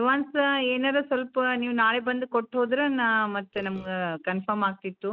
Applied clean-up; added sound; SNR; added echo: neural mask model DeepFilterNet 3.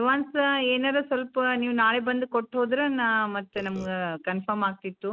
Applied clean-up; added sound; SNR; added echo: none; Burping, eructation; 16 dB; none.